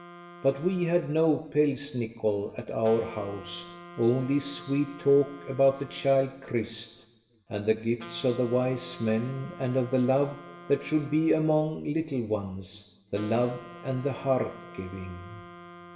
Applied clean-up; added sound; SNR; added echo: none; Wind instrument, woodwind instrument; 19 dB; reverberation time 1.6 s.